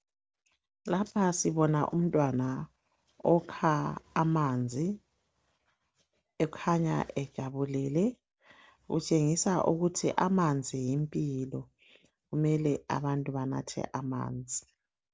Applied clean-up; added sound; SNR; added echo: none; none; none; none.